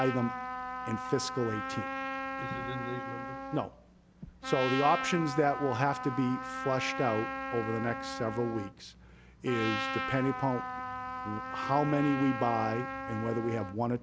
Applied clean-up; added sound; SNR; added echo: none; Trumpet; 5 dB; none.